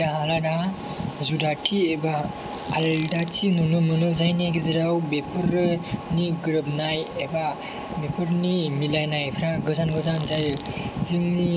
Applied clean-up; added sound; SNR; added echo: none; Fart; 18 dB; none.